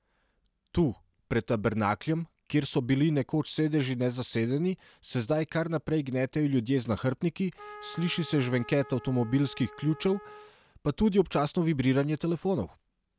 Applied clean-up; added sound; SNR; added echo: none; Trumpet; 18 dB; none.